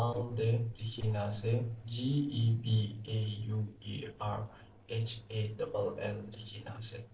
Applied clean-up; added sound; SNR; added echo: neural separator model SepFormer DNS4.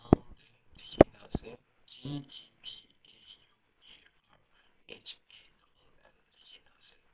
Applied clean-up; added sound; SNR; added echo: neural separator model SepFormer WHAMR!.